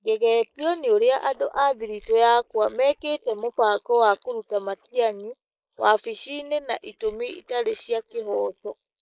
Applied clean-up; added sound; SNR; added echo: neural mask model Resemble Enhance denoiser.